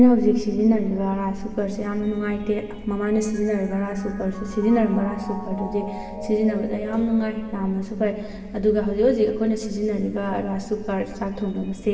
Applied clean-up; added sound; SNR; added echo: none; Mallet percussion; 19 dB; reverberation time 2.3 s.